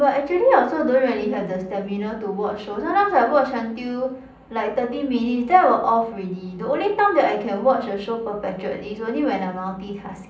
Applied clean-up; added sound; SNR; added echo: none; none; none; reverberation time 0.6 s.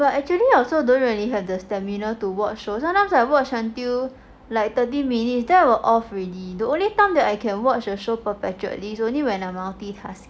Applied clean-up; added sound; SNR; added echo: none; none; none; none.